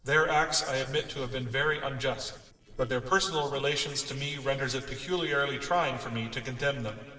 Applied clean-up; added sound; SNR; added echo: neural separator model SepFormer DNS4.